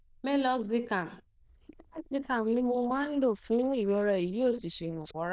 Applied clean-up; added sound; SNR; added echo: neural diffusion model UNIVERSE++.